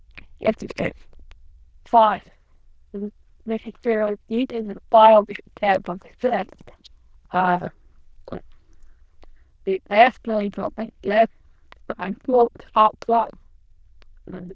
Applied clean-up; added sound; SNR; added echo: neural diffusion model UNIVERSE++.